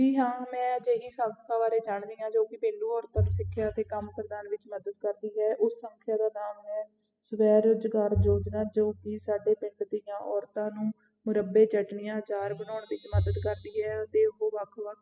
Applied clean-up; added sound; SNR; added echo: classical method spectral subtraction.